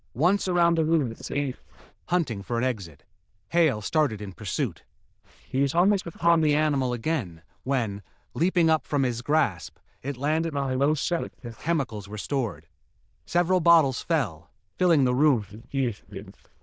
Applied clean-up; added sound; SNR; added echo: neural diffusion model UNIVERSE++.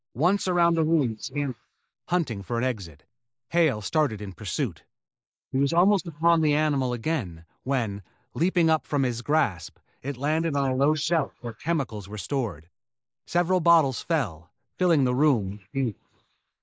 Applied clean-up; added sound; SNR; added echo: neural mask model Resemble Enhance denoiser.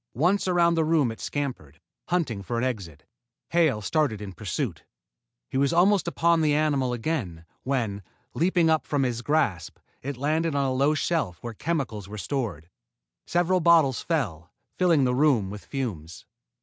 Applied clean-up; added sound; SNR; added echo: none; none; none; none.